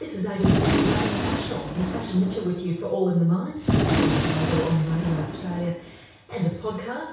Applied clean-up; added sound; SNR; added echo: none; Gunshot, gunfire; 0 dB; reverberation time 0.6 s.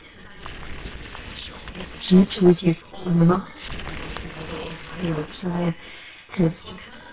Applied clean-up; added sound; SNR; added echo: neural separator model SepFormer WHAMR!.